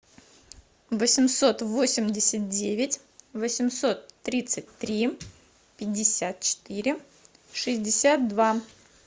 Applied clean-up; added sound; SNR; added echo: none; none; none; none.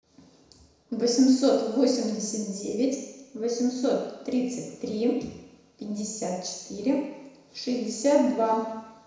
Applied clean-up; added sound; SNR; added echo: none; none; none; reverberation time 1.0 s.